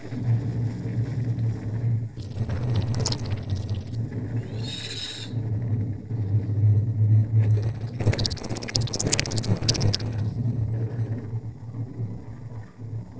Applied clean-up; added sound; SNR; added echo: neural separator model SepFormer DNS4.